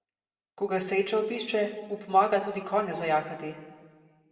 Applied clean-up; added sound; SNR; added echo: none; none; none; reverberation time 1.5 s.